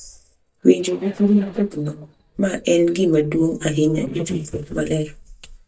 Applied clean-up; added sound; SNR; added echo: neural mask model DeepFilterNet 3.